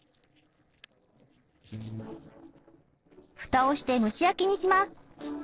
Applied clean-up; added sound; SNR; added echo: neural separator model SepFormer DNS4.